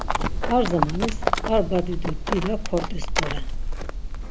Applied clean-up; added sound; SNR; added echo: none; Livestock, farm animals, working animals; -2 dB; none.